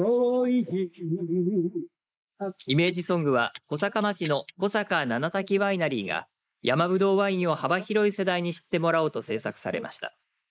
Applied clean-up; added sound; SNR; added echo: neural mask model Resemble Enhance denoiser.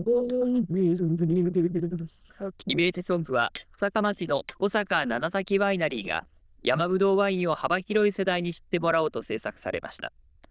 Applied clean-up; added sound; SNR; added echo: neural diffusion model UNIVERSE++.